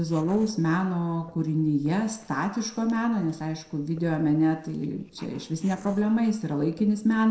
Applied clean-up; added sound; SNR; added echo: neural separator model SepFormer DNS4.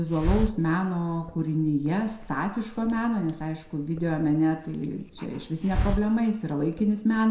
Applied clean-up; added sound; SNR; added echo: none; Hiss; 8 dB; reverberation time 0.6 s.